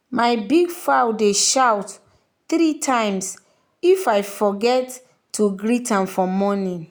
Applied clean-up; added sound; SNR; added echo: none; none; none; none.